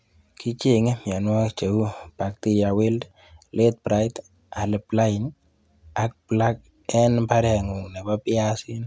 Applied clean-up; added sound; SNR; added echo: none; none; none; none.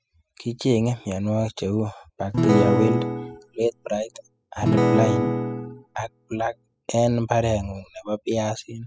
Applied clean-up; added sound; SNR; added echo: classical method spectral subtraction.